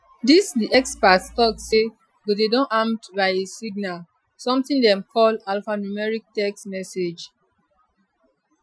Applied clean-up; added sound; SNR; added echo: classical method Wiener filter.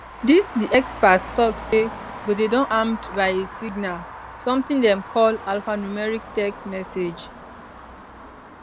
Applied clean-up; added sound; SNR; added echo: none; Traffic noise, roadway noise; 14 dB; none.